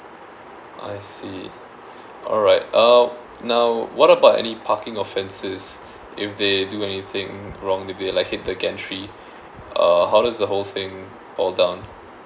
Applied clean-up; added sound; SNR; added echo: none; none; none; none.